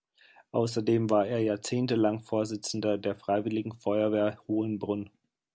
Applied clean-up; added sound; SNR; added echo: none; none; none; none.